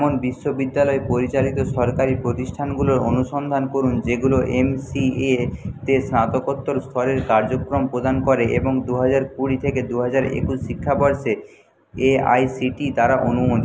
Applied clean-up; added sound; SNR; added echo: none; none; none; none.